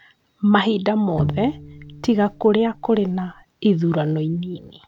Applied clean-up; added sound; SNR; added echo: none; Bowed string instrument; 12 dB; none.